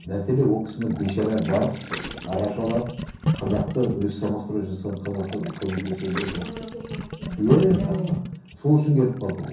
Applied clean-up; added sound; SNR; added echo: none; Gurgling; 8 dB; reverberation time 0.6 s.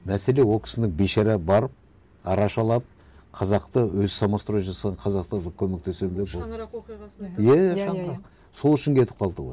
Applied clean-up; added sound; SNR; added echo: none; none; none; none.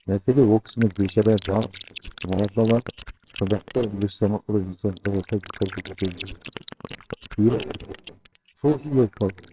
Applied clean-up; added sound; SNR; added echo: neural separator model SepFormer WHAMR!.